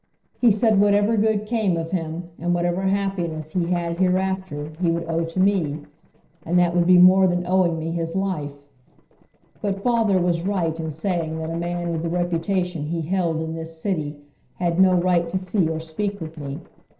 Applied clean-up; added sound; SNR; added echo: neural separator model SepFormer DNS4.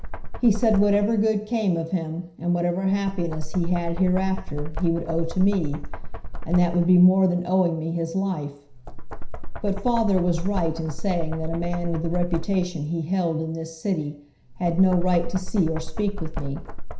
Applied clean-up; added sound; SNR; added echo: none; Knock; 4 dB; reverberation time 0.5 s.